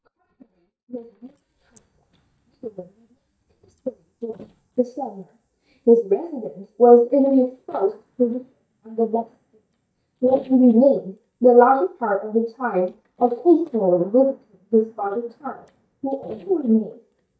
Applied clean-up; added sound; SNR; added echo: neural mask model DeepFilterNet 3.